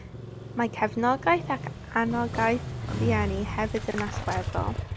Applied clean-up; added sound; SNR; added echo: none; Motorcycle; 5 dB; none.